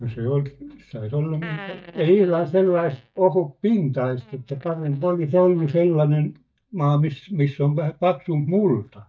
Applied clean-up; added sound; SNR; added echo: neural mask model DeepFilterNet 3.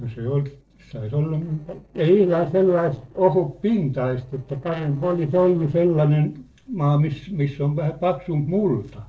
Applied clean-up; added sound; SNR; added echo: neural separator model SepFormer DNS4.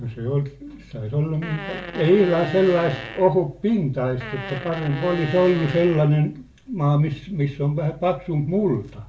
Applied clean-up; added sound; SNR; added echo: none; Fart; 12 dB; reverberation time 0.3 s.